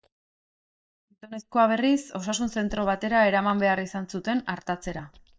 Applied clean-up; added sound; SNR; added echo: neural mask model DeepFilterNet 3.